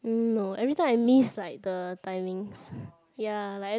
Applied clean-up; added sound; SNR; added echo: none; none; none; none.